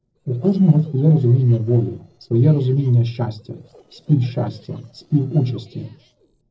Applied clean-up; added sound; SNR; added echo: neural separator model SepFormer DNS4.